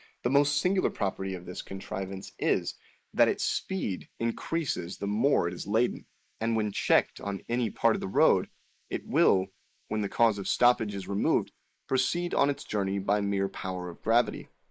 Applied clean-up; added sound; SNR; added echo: neural mask model Resemble Enhance denoiser.